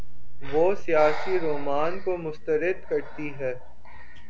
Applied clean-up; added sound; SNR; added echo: none; Breathing; -1 dB; none.